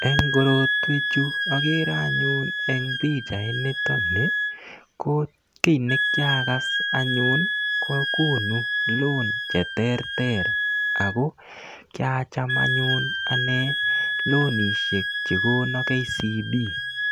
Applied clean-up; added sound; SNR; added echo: none; Wind instrument, woodwind instrument; 0 dB; none.